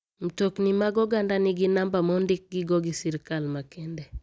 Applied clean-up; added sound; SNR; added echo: none; none; none; none.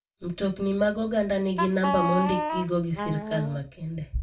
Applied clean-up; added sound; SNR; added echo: none; Wind instrument, woodwind instrument; 3 dB; reverberation time 0.2 s.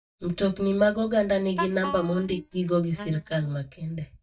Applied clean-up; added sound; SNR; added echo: neural mask model DeepFilterNet 3.